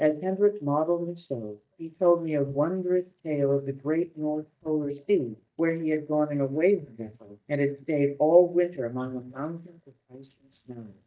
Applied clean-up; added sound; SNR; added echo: neural mask model DeepFilterNet 3.